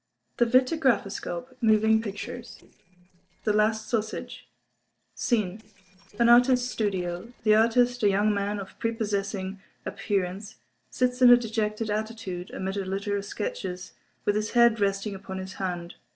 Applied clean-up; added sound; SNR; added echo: neural separator model SepFormer DNS4.